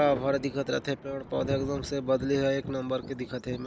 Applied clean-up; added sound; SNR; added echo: none; Thunder; 11 dB; none.